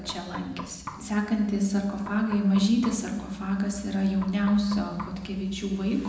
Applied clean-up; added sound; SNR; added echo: none; Knock; 17 dB; reverberation time 0.9 s.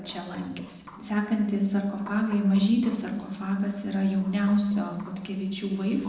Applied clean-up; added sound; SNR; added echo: neural separator model SepFormer DNS4.